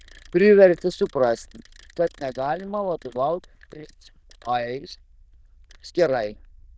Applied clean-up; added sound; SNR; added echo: neural diffusion model UNIVERSE++.